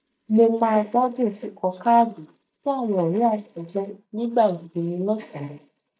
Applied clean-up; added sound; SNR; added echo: neural mask model DeepFilterNet 3.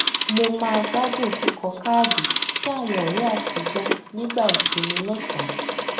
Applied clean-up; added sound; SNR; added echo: none; Telephone; 1 dB; reverberation time 0.6 s.